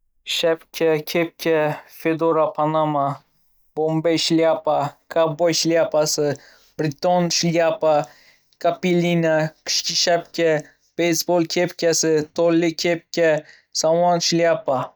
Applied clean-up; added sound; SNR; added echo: neural mask model DeepFilterNet 3.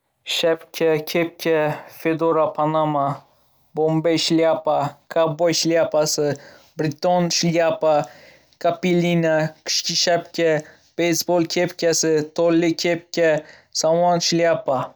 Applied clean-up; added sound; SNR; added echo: none; none; none; none.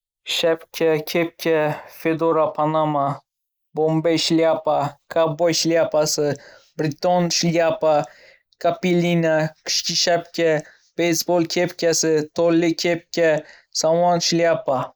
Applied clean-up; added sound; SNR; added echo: neural mask model Resemble Enhance denoiser.